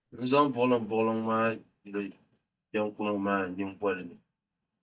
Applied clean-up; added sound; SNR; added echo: neural mask model DeepFilterNet 3.